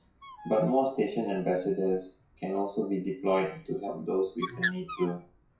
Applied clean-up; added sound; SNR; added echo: classical method WPE with log-MMSE.